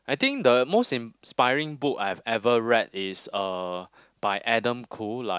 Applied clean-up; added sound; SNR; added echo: none; none; none; none.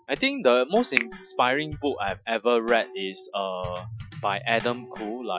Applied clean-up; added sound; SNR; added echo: classical method Wiener filter.